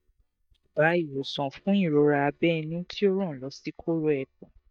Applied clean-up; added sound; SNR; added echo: neural mask model DeepFilterNet 3.